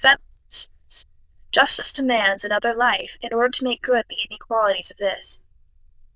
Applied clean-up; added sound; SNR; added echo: neural diffusion model UNIVERSE++.